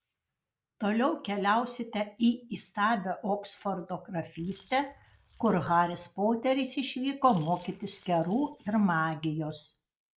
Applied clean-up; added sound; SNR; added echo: neural mask model Resemble Enhance denoiser.